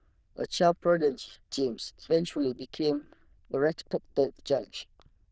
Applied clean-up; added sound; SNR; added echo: neural diffusion model UNIVERSE++.